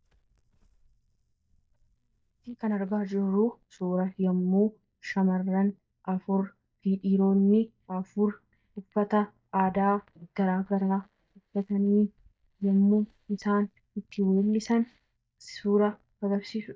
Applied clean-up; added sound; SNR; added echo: neural mask model DeepFilterNet 3.